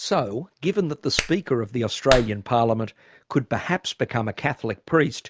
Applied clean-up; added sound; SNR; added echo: none; Clapping; 7 dB; none.